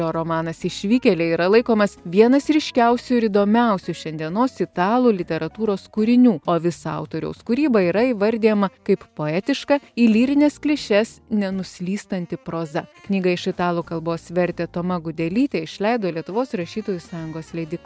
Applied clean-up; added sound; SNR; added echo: none; none; none; none.